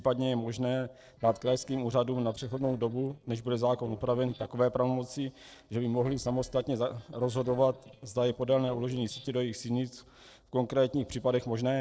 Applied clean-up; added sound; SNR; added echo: neural separator model SepFormer DNS4.